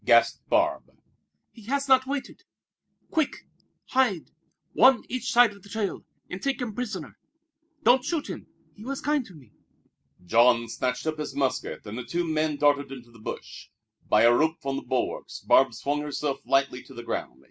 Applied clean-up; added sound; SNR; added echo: none; none; none; none.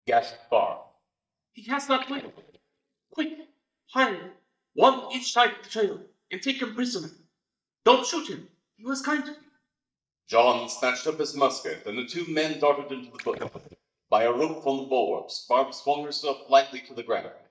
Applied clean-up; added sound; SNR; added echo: neural mask model DeepFilterNet 3.